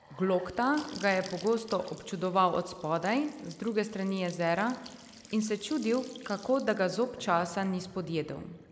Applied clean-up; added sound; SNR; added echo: none; Trickle, dribble / Bathtub (filling or washing) / Sink (filling or washing) / Gurgling / Splash, splatter; 20 dB; none.